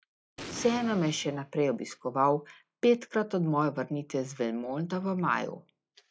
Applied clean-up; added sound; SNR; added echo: classical method log-MMSE.